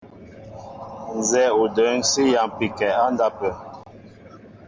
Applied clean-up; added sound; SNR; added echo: none; none; none; none.